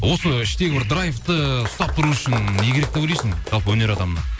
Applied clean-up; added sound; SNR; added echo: none; Applause; 12 dB; none.